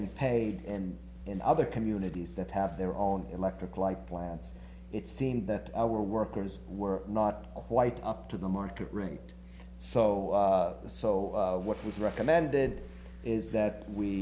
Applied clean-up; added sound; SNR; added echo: none; none; none; none.